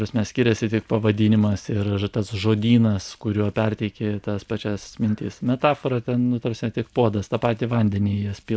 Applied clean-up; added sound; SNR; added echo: none; none; none; none.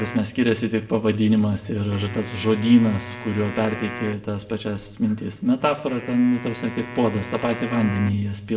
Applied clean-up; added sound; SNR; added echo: none; Wind instrument, woodwind instrument; 15 dB; reverberation time 1.2 s.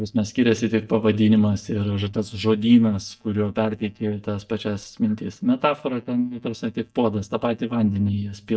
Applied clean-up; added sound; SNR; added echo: neural mask model DeepFilterNet 3.